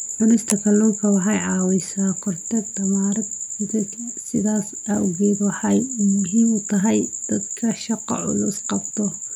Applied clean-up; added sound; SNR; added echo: none; none; none; none.